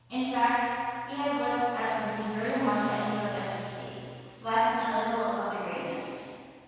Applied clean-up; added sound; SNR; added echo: none; Motorcycle; 18 dB; reverberation time 2.1 s.